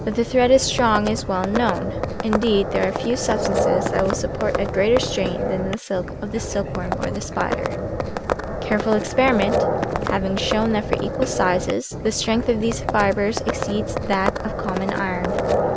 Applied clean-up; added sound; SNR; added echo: none; Livestock, farm animals, working animals; 2 dB; none.